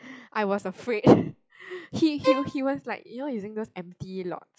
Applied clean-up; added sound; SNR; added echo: classical method log-MMSE.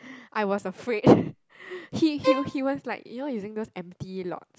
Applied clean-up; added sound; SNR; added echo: none; Bowed string instrument; 3 dB; none.